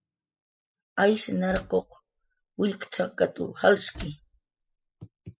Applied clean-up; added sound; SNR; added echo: classical method spectral subtraction.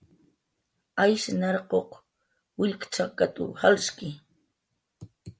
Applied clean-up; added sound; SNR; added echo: none; none; none; none.